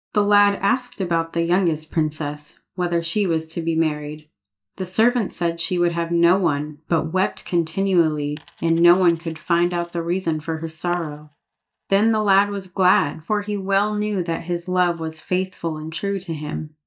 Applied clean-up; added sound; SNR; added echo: neural mask model DeepFilterNet 3.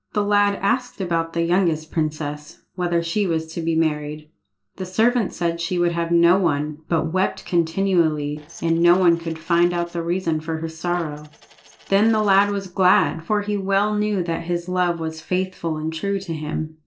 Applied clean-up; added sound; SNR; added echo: neural separator model SepFormer DNS4.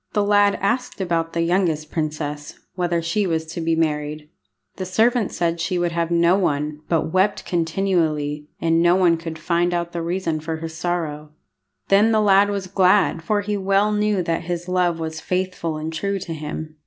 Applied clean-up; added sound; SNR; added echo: none; none; none; none.